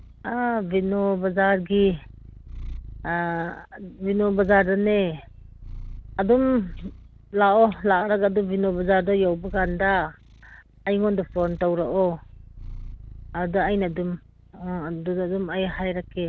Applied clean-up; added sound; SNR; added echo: none; Purr; 16 dB; none.